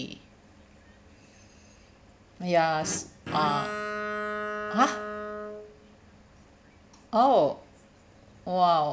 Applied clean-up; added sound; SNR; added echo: none; Bowed string instrument; 5 dB; none.